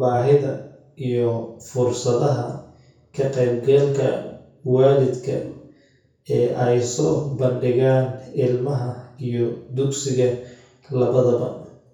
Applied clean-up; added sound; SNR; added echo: none; none; none; reverberation time 0.6 s.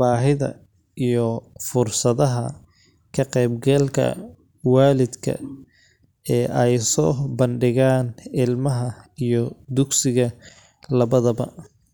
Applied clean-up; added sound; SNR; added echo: none; none; none; none.